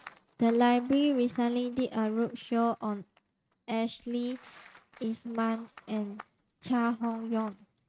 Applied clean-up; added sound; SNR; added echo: neural mask model RNNoise.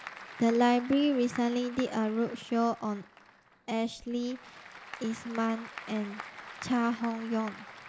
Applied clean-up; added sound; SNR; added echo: none; Applause / Crowd; 16 dB; none.